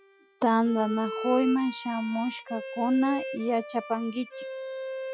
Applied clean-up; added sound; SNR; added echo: classical method log-MMSE.